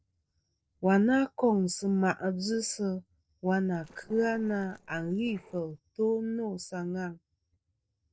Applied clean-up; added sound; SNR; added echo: neural separator model SepFormer DNS4.